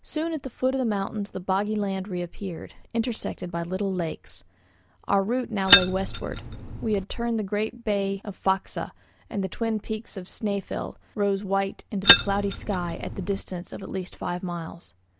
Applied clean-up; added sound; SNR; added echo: none; Keys jangling; -4 dB; none.